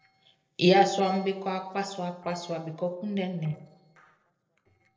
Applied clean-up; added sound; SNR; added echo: neural separator model SepFormer DNS4.